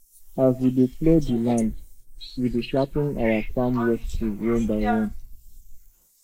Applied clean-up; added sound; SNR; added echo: neural mask model Resemble Enhance denoiser.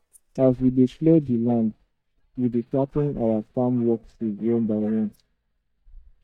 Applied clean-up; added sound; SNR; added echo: neural mask model DeepFilterNet 3.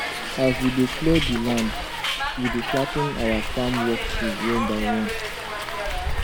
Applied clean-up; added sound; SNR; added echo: none; Hiss; 1 dB; none.